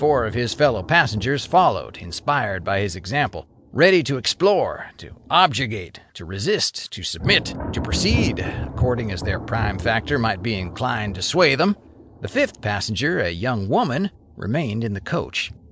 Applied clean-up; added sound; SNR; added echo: none; Thunder; 10 dB; none.